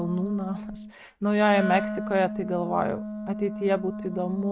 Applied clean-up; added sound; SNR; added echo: neural mask model RNNoise.